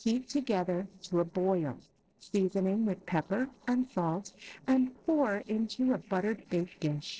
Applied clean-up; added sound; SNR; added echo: neural separator model SepFormer DNS4.